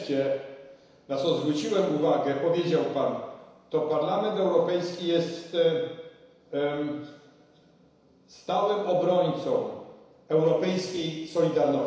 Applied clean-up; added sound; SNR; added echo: none; none; none; reverberation time 1.0 s.